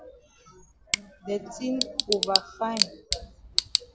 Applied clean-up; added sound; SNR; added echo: none; Tick / Bicycle; -3 dB; none.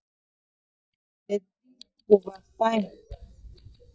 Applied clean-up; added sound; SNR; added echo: neural mask model DeepFilterNet 3.